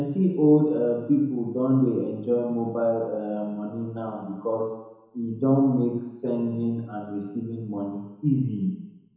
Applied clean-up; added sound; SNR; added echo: none; none; none; reverberation time 1.0 s.